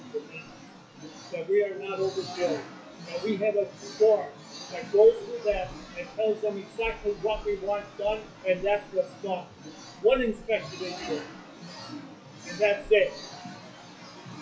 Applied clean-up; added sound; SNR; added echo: classical method WPE with log-MMSE.